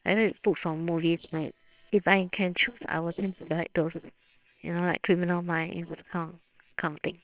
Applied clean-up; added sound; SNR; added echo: neural separator model SepFormer WHAMR!.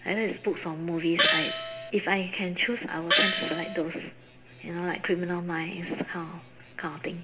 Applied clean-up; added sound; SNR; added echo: none; Gong; -4 dB; reverberation time 0.8 s.